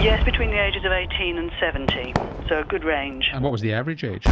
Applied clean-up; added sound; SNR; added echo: none; Cheering / Fireworks; 1 dB; none.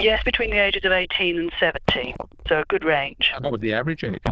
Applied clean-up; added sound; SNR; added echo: neural diffusion model UNIVERSE++.